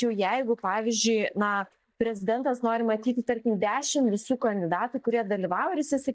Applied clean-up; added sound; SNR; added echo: neural mask model DeepFilterNet 3.